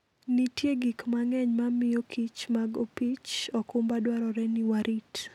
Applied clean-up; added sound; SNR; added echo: none; none; none; none.